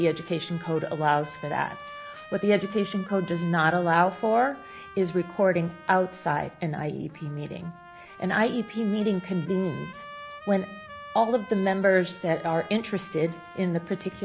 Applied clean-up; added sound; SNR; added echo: none; Trumpet; 18 dB; none.